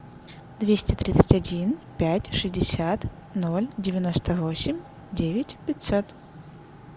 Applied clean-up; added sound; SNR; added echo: none; none; none; none.